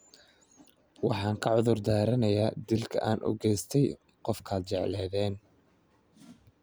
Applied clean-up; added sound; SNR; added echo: none; none; none; none.